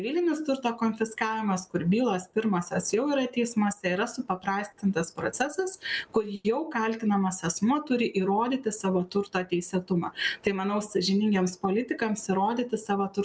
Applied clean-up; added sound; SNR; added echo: none; none; none; none.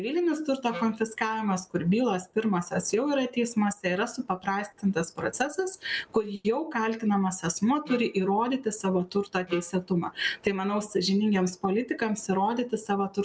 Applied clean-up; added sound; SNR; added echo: none; Wind instrument, woodwind instrument; 14 dB; none.